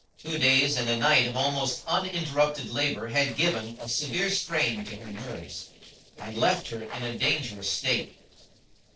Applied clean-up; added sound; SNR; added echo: neural separator model SepFormer DNS4.